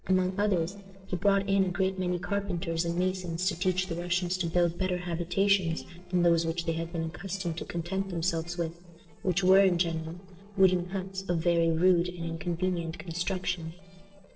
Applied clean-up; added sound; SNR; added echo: neural separator model SepFormer DNS4.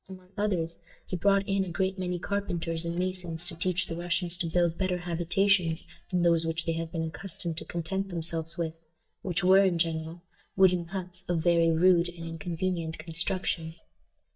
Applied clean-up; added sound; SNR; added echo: neural mask model DeepFilterNet 3.